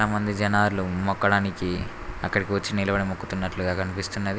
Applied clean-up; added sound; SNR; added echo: none; none; none; none.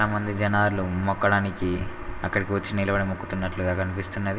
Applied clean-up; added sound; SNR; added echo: none; none; none; reverberation time 1.2 s.